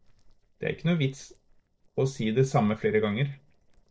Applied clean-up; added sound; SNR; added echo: neural separator model SepFormer DNS4.